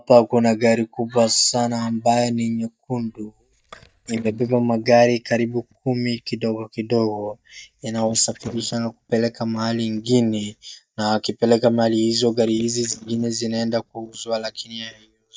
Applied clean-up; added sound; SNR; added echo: neural mask model DeepFilterNet 3.